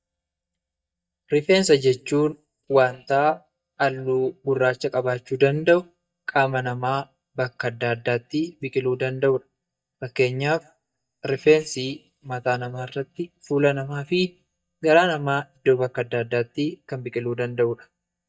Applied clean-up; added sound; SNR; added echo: neural mask model DeepFilterNet 3.